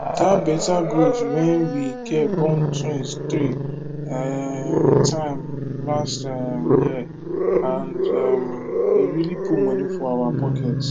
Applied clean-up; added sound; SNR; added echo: none; Growling; -2 dB; none.